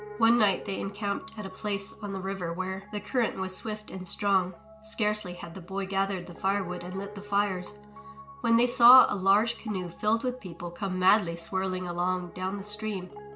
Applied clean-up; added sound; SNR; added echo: none; Piano; 19 dB; reverberation time 0.4 s.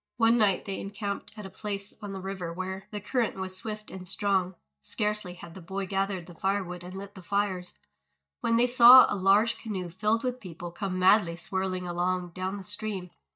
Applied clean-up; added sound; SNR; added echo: neural mask model DeepFilterNet 3.